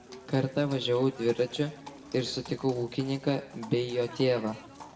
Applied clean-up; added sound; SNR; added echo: none; Livestock, farm animals, working animals; 18 dB; reverberation time 0.6 s.